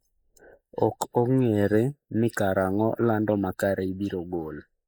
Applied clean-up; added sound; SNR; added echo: neural mask model Resemble Enhance denoiser.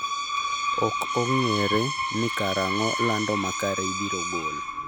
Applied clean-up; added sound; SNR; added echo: none; Screech; -1 dB; none.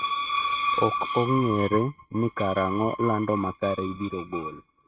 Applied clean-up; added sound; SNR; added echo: neural mask model RNNoise.